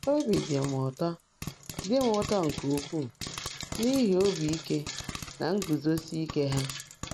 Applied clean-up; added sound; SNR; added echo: none; Frying (food); 10 dB; none.